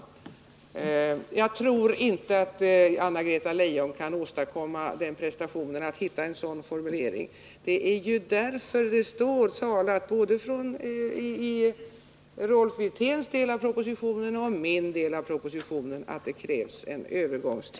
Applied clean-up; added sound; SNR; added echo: none; none; none; none.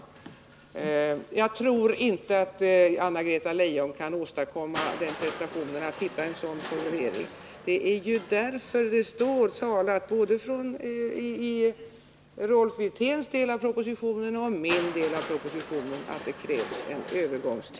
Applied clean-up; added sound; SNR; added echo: none; Crushing; 15 dB; none.